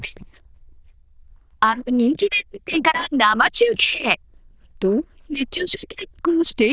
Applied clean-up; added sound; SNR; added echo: neural diffusion model UNIVERSE++.